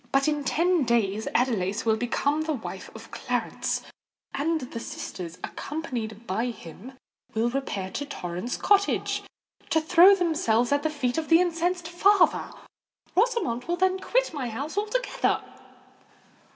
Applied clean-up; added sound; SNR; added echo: none; none; none; none.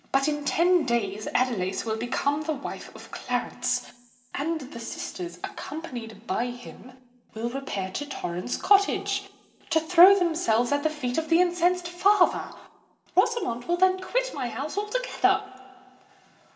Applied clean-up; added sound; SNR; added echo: none; none; none; reverberation time 0.7 s.